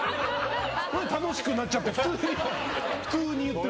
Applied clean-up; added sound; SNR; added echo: none; none; none; none.